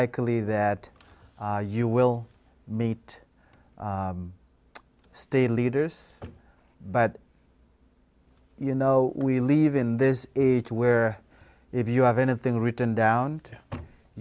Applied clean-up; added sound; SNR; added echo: none; none; none; none.